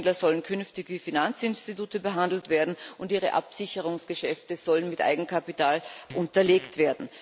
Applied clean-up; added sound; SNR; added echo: none; Fart; 18 dB; none.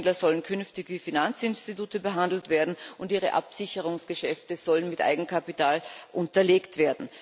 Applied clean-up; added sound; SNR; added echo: none; none; none; none.